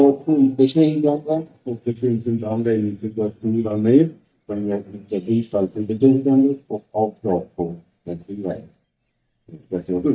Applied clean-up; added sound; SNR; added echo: neural mask model DeepFilterNet 3.